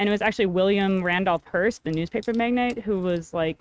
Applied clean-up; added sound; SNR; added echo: neural mask model RNNoise.